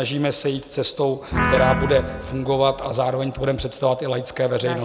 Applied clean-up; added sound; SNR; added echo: none; Guitar; 4 dB; none.